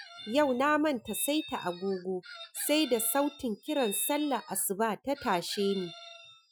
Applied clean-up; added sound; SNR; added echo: classical method Wiener filter.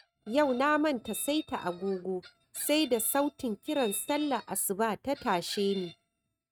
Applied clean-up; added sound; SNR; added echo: neural mask model RNNoise.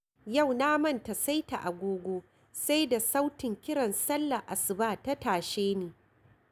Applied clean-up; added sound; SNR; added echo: none; none; none; none.